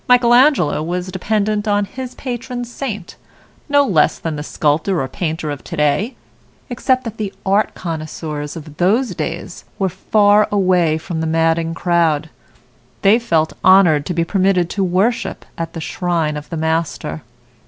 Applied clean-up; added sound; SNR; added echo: none; none; none; none.